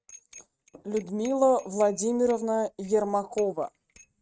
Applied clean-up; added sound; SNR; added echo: neural mask model RNNoise.